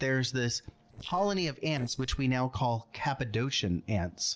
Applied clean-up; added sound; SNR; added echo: neural separator model SepFormer DNS4.